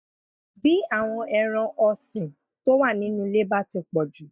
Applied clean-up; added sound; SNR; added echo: neural mask model DeepFilterNet 3.